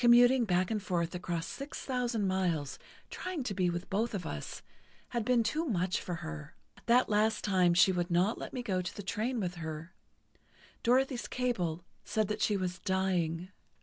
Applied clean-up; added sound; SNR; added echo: none; none; none; none.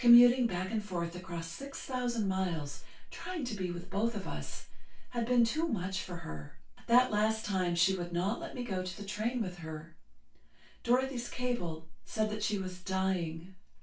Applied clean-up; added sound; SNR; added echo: none; none; none; reverberation time 0.2 s.